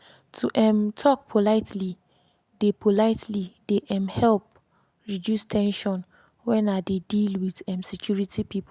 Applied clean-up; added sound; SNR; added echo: none; none; none; none.